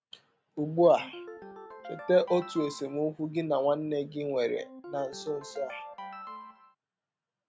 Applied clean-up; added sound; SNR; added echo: none; Ringtone; 14 dB; none.